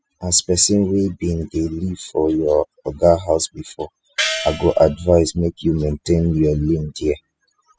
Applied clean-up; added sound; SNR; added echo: classical method spectral subtraction.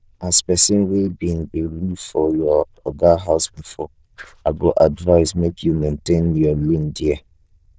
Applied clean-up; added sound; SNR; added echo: neural diffusion model UNIVERSE++.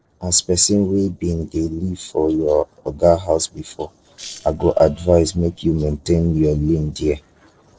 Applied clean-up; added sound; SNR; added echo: neural separator model SepFormer DNS4.